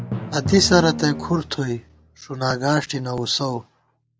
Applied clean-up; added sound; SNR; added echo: none; Drum; 11 dB; none.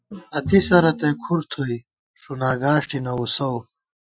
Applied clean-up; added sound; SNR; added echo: classical method Wiener filter.